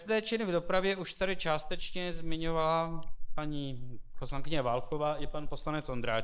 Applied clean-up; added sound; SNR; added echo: neural mask model Resemble Enhance denoiser.